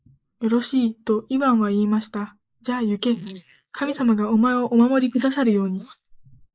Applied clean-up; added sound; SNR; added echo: neural mask model Resemble Enhance denoiser.